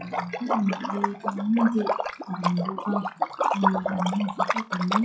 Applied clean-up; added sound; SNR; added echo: classical method WPE with log-MMSE.